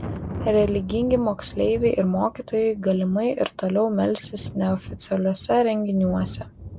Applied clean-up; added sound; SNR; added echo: none; Thunder; 13 dB; none.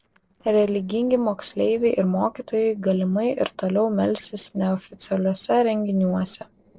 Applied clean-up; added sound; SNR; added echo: neural separator model SepFormer DNS4.